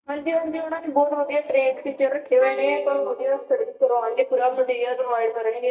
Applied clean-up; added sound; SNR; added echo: neural mask model DeepFilterNet 3.